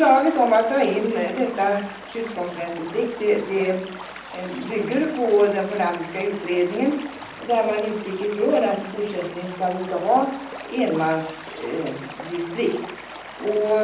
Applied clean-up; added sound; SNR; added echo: none; Stream / Liquid; 15 dB; reverberation time 0.6 s.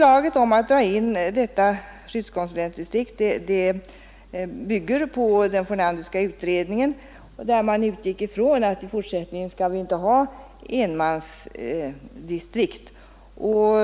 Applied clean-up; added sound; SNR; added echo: none; none; none; none.